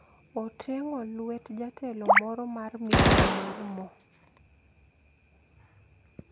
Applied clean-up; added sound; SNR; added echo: none; Gunshot, gunfire; -5 dB; none.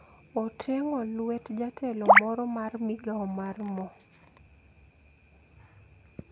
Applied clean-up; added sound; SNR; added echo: none; none; none; none.